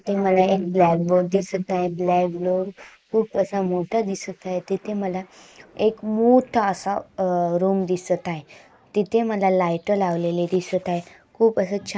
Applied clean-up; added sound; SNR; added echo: neural mask model Resemble Enhance denoiser.